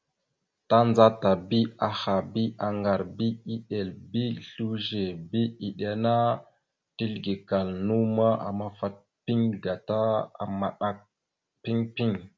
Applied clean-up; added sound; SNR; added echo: none; none; none; none.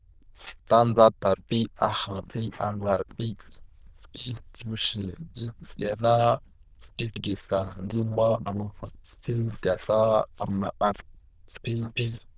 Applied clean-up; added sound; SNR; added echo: neural diffusion model UNIVERSE++.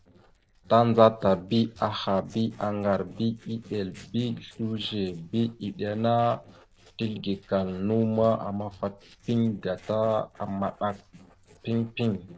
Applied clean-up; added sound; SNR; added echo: neural separator model SepFormer DNS4.